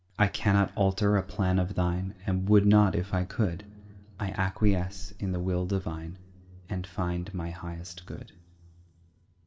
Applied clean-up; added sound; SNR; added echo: none; none; none; reverberation time 2.1 s.